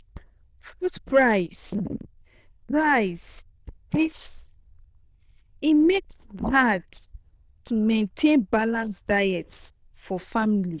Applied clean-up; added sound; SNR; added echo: neural diffusion model UNIVERSE++.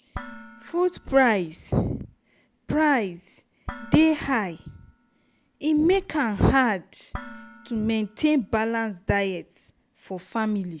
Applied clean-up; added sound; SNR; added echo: none; Dishes, pots, and pans + Car; 19 dB; none.